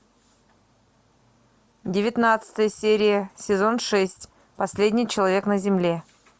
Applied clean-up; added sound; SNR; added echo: none; none; none; none.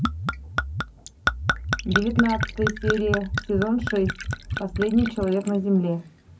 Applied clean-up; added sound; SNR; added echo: none; Gurgling / Chink, clink / Liquid; 3 dB; reverberation time 0.4 s.